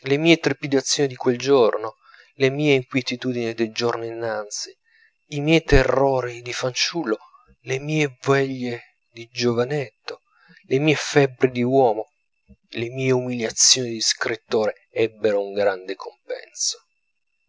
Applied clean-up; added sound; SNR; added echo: none; none; none; none.